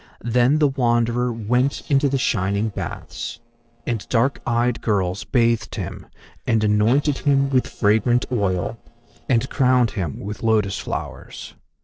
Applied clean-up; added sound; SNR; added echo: neural separator model SepFormer DNS4.